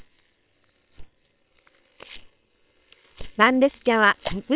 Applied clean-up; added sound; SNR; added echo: neural separator model SepFormer WHAM!.